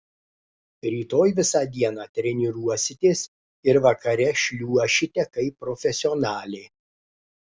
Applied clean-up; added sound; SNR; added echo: none; none; none; none.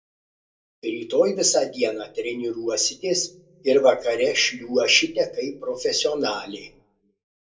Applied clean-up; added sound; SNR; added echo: none; none; none; reverberation time 0.2 s.